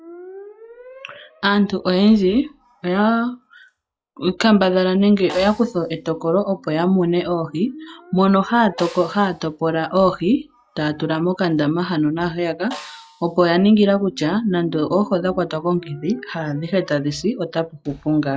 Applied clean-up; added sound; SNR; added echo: classical method log-MMSE.